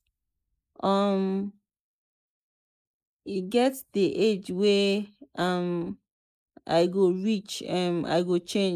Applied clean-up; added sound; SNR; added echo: neural mask model Resemble Enhance denoiser.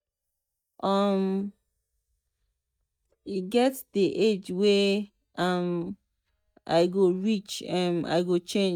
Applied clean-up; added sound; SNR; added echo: neural mask model DeepFilterNet 3.